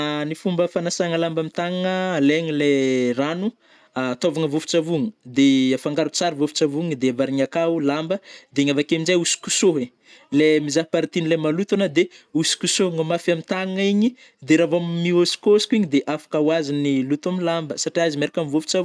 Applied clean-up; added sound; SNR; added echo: none; none; none; none.